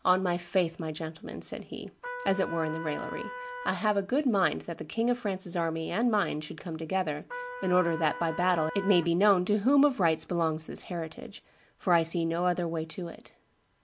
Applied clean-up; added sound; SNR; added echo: none; Trumpet; 11 dB; none.